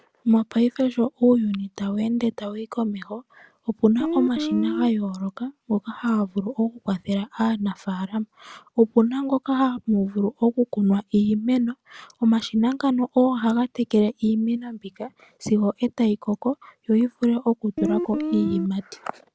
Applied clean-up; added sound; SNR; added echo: none; Guitar; 4 dB; none.